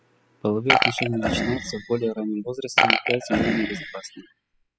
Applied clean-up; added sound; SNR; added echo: classical method spectral subtraction.